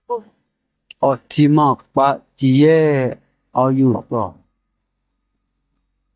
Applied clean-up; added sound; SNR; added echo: neural mask model DeepFilterNet 3.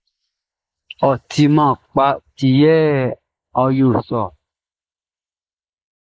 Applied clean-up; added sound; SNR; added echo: neural mask model Resemble Enhance denoiser.